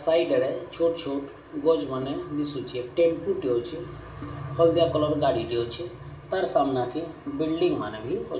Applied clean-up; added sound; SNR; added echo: none; Organ; 20 dB; reverberation time 0.8 s.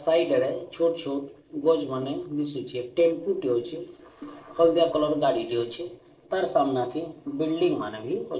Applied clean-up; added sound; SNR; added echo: neural separator model SepFormer DNS4.